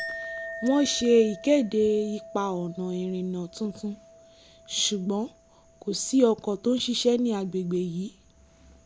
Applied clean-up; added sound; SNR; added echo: none; Chink, clink; 17 dB; none.